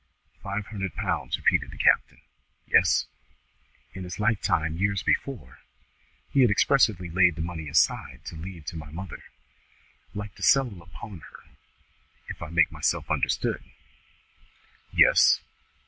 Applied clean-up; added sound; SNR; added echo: none; none; none; none.